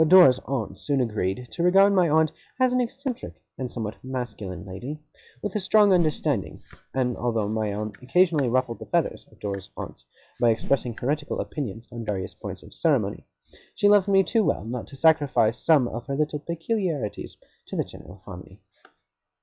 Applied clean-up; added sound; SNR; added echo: classical method log-MMSE.